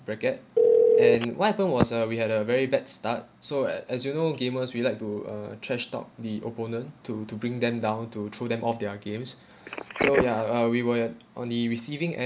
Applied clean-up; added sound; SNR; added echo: none; Telephone; 2 dB; none.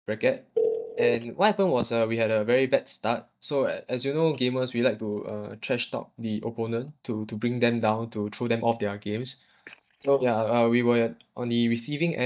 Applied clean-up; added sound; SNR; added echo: neural mask model DeepFilterNet 3.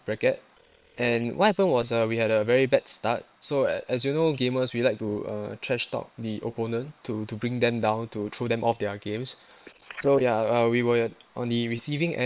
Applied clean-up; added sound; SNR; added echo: neural separator model SepFormer WHAM!.